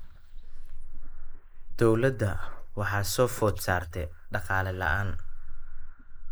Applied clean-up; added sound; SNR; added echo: neural mask model Resemble Enhance denoiser.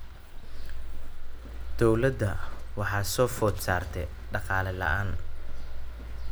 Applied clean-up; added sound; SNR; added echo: none; Livestock, farm animals, working animals; 2 dB; none.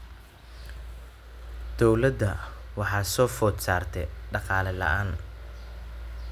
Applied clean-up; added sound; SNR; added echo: none; none; none; none.